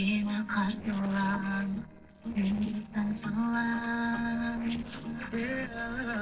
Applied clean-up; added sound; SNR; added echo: neural separator model SepFormer DNS4.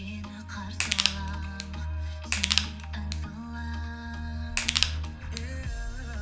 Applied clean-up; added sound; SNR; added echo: none; Crushing; -1 dB; reverberation time 0.2 s.